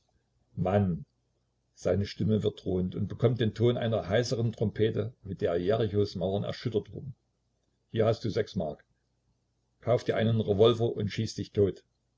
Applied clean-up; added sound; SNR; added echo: none; none; none; none.